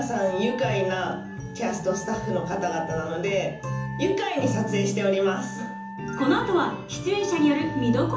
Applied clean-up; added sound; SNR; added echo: none; Wind instrument, woodwind instrument; 15 dB; reverberation time 0.7 s.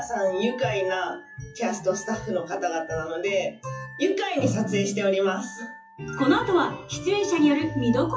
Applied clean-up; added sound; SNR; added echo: classical method WPE with log-MMSE.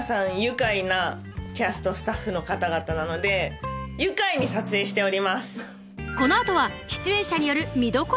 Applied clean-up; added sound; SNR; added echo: none; none; none; none.